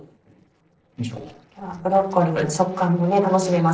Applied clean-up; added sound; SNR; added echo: neural separator model SepFormer DNS4.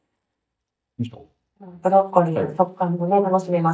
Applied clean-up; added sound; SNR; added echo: neural mask model DeepFilterNet 3.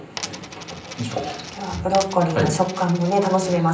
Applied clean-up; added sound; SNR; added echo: none; Coin (dropping); 15 dB; reverberation time 0.6 s.